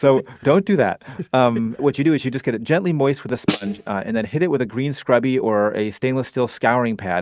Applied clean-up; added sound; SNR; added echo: neural mask model RNNoise.